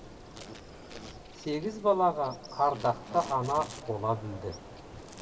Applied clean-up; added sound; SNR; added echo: none; Insect; 14 dB; reverberation time 2.5 s.